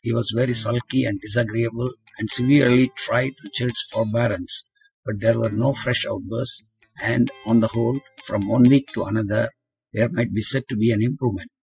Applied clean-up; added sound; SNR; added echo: classical method spectral subtraction.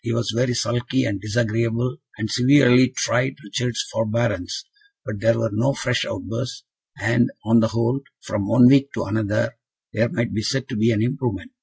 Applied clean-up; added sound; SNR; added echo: none; none; none; none.